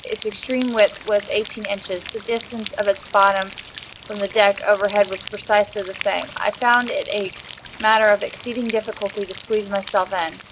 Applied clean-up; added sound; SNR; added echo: none; Rain; 11 dB; none.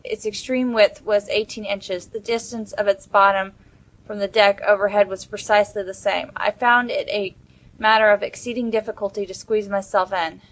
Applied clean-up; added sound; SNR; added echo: none; none; none; none.